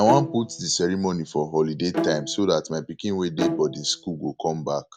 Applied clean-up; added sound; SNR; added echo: none; Bowed string instrument; 7 dB; none.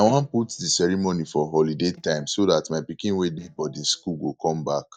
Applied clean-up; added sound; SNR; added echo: neural mask model DeepFilterNet 3.